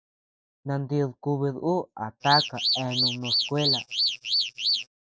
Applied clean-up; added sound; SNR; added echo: neural mask model Resemble Enhance denoiser.